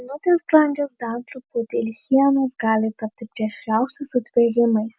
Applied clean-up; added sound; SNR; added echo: none; none; none; none.